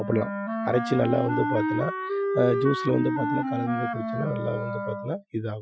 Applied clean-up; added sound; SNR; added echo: classical method Wiener filter.